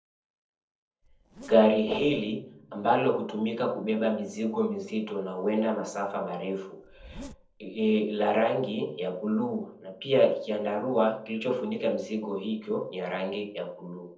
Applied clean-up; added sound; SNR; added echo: neural separator model SepFormer DNS4.